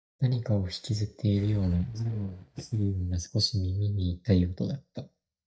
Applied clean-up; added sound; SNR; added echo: neural mask model DeepFilterNet 3.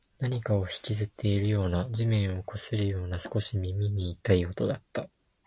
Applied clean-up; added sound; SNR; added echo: none; none; none; none.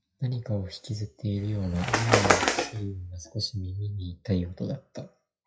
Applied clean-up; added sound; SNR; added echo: classical method WPE with log-MMSE.